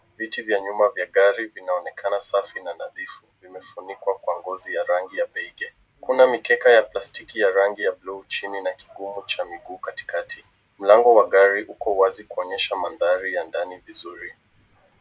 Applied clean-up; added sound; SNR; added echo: none; none; none; none.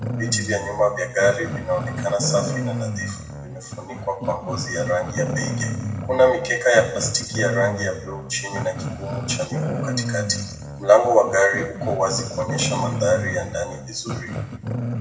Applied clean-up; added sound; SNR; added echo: none; Growling; 5 dB; reverberation time 0.8 s.